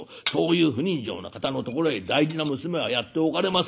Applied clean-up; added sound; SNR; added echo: neural mask model Resemble Enhance denoiser.